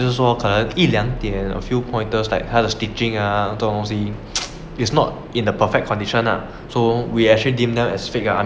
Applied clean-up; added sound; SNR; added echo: none; none; none; none.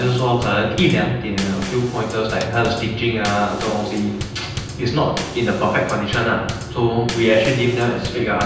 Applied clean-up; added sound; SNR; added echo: none; Bass drum / Snare drum / Drum kit; 10 dB; reverberation time 0.9 s.